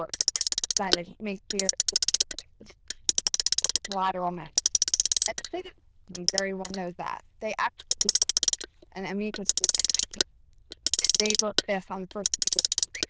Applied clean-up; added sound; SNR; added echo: neural diffusion model UNIVERSE++.